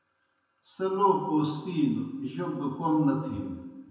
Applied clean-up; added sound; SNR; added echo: none; none; none; reverberation time 1.0 s.